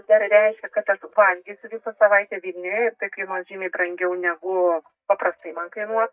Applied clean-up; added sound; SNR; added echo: neural mask model DeepFilterNet 3.